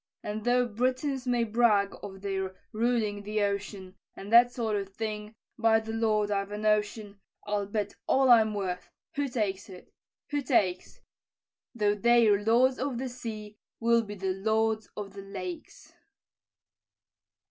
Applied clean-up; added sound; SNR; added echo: none; none; none; none.